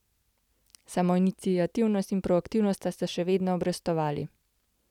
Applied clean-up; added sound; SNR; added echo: none; none; none; none.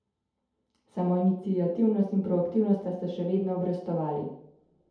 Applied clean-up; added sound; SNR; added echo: none; none; none; reverberation time 0.8 s.